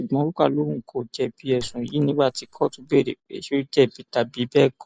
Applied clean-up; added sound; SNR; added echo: none; Chink, clink; 8 dB; none.